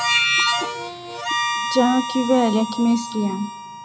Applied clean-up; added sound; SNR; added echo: none; Harmonica; 2 dB; none.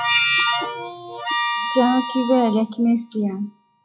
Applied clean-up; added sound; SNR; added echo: classical method log-MMSE.